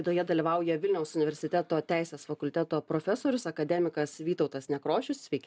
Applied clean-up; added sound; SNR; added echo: none; none; none; none.